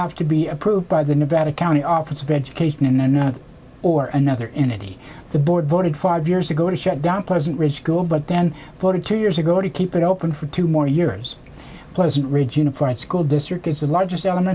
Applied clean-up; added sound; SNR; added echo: none; none; none; none.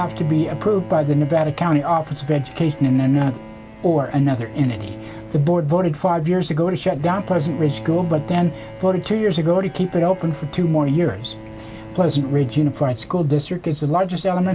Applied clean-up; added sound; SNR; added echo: none; Bowed string instrument; 17 dB; none.